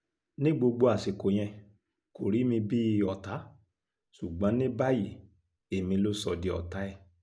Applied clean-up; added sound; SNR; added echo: none; none; none; none.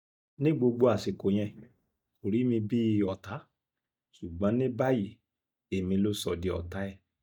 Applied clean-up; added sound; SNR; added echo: neural mask model DeepFilterNet 3.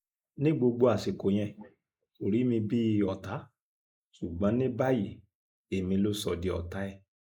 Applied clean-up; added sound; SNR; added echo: neural mask model Resemble Enhance denoiser.